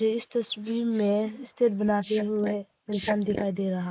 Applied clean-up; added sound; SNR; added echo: neural mask model Resemble Enhance denoiser.